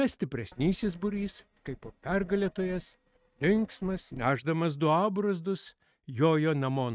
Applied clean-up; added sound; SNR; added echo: neural mask model RNNoise.